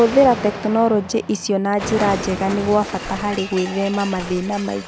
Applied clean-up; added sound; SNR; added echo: none; Explosion; 10 dB; none.